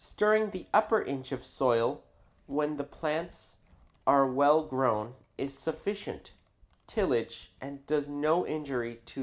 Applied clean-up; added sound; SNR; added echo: none; none; none; none.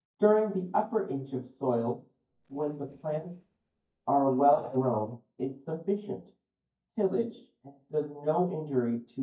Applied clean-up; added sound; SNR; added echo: neural mask model DeepFilterNet 3.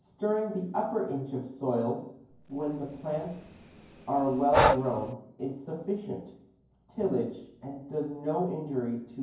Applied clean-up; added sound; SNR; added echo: none; Breathing; -1 dB; reverberation time 0.9 s.